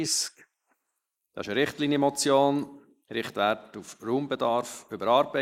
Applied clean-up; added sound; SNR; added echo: neural mask model Resemble Enhance denoiser.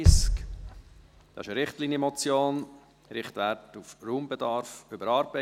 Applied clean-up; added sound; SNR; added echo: none; Bass drum; -2 dB; none.